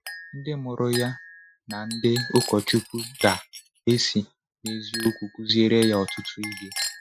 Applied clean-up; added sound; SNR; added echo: classical method Wiener filter.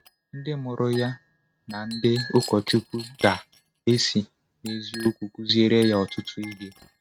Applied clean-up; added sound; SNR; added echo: neural mask model RNNoise.